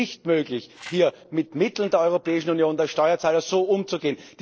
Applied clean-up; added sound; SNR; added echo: neural separator model SepFormer DNS4.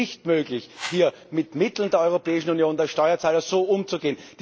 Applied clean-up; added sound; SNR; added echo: none; Whoosh, swoosh, swish; 14 dB; none.